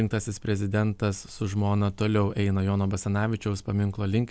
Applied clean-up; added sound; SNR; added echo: none; none; none; none.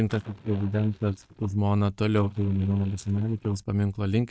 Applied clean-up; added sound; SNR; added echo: neural mask model DeepFilterNet 3.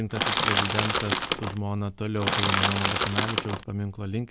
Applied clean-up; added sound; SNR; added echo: none; Crushing; -5 dB; none.